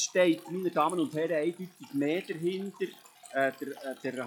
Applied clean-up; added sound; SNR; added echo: classical method log-MMSE.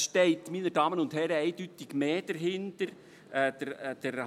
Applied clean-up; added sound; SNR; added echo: none; none; none; none.